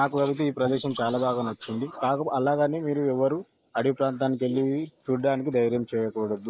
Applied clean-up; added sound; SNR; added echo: neural mask model Resemble Enhance denoiser.